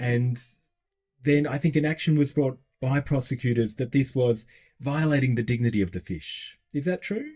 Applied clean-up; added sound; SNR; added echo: neural mask model DeepFilterNet 3.